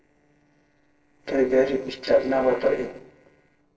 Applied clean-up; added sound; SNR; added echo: neural separator model SepFormer DNS4.